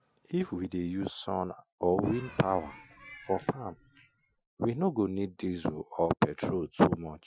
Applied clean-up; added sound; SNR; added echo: classical method Wiener filter.